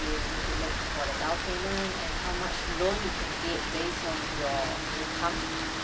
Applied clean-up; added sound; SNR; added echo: none; Water + Rain; -3 dB; none.